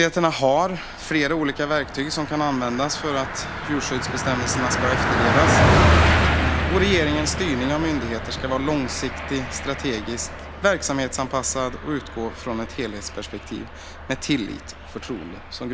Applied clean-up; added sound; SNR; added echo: none; Car passing by; 0 dB; none.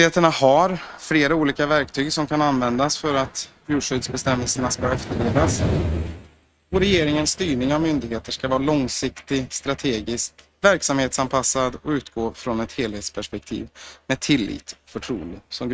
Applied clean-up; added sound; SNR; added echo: neural mask model RNNoise.